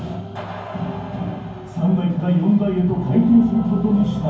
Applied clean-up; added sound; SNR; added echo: none; none; none; reverberation time 0.9 s.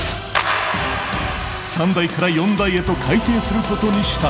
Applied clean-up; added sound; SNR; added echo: none; none; none; none.